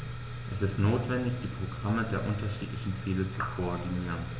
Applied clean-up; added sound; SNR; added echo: none; none; none; none.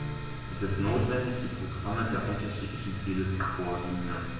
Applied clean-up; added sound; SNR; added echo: none; Strum; 18 dB; reverberation time 0.9 s.